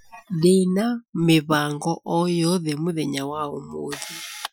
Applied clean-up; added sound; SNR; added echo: classical method Wiener filter.